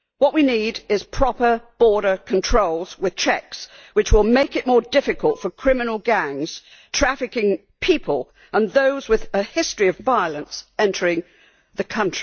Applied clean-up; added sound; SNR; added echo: neural mask model DeepFilterNet 3.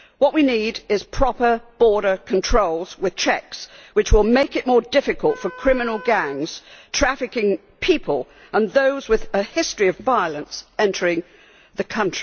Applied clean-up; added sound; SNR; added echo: none; Wind instrument, woodwind instrument; 18 dB; none.